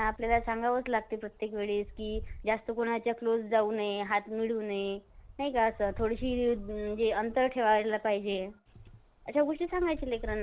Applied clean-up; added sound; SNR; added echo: none; Wind; 15 dB; none.